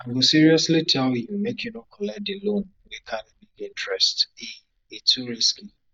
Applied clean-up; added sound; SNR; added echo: neural mask model DeepFilterNet 3.